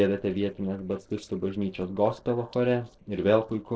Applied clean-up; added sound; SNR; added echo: neural separator model SepFormer DNS4.